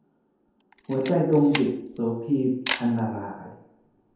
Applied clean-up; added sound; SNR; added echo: none; Camera; 12 dB; reverberation time 0.9 s.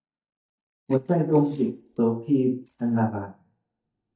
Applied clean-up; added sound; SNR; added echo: neural mask model DeepFilterNet 3.